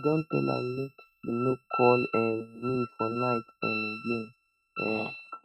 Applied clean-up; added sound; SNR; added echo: neural mask model RNNoise.